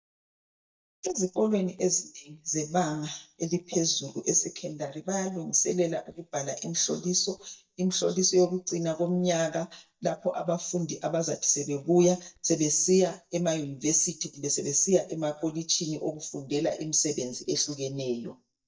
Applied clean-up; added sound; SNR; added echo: neural mask model DeepFilterNet 3.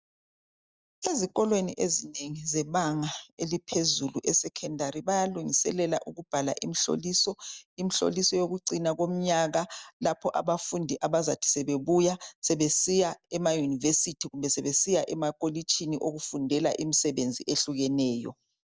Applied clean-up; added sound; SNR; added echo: none; none; none; none.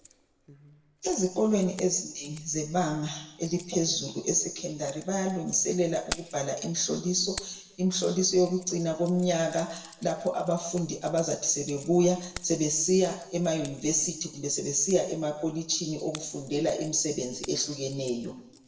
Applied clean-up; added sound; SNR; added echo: none; Keys jangling; 20 dB; reverberation time 0.8 s.